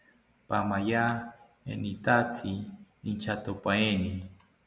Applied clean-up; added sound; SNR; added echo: none; none; none; none.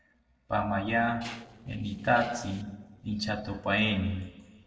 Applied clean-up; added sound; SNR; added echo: neural separator model SepFormer DNS4.